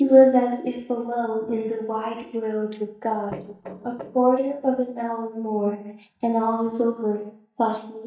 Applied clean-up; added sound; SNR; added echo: neural mask model DeepFilterNet 3.